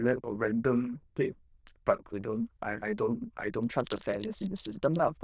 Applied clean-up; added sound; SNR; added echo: neural diffusion model UNIVERSE++.